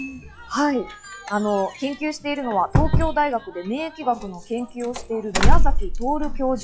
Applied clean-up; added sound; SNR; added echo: classical method log-MMSE.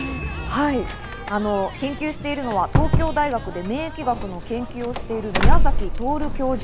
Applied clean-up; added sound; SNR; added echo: none; Doorbell; -4 dB; none.